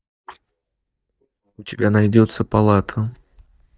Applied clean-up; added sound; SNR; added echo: neural mask model DeepFilterNet 3.